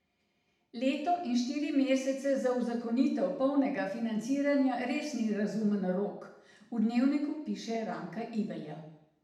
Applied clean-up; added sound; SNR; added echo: none; none; none; reverberation time 0.8 s.